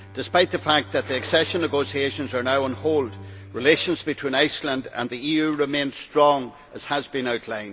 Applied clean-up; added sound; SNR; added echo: none; Bowed string instrument; 19 dB; none.